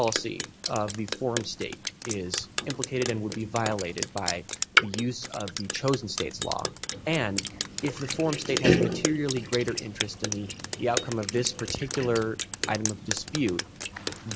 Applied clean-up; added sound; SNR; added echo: none; Drip; 1 dB; none.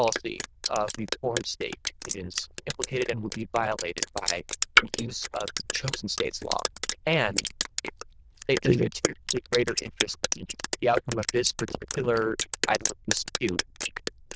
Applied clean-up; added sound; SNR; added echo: neural diffusion model UNIVERSE++.